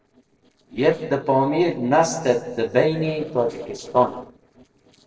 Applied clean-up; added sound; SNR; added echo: neural separator model SepFormer DNS4.